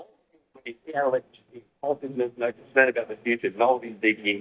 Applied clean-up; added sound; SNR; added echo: neural mask model DeepFilterNet 3.